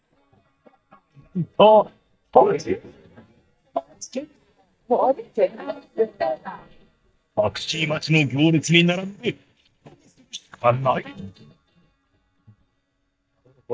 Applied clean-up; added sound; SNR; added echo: neural mask model DeepFilterNet 3.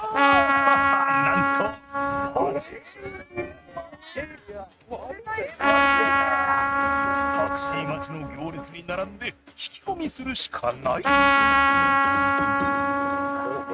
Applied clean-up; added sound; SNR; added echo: neural mask model RNNoise.